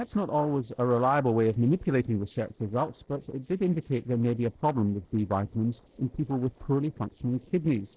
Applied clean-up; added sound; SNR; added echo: neural separator model SepFormer DNS4.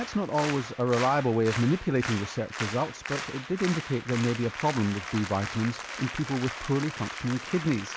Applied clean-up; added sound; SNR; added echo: none; Applause; 9 dB; none.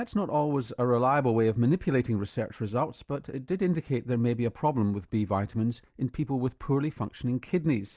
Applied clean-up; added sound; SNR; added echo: none; none; none; none.